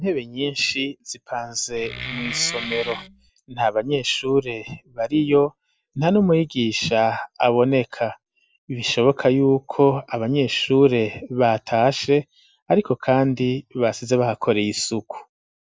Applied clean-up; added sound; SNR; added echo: none; Wood; 10 dB; none.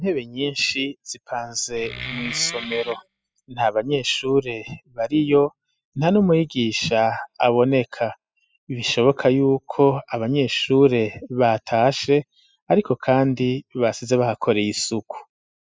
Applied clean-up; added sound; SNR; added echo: classical method spectral subtraction.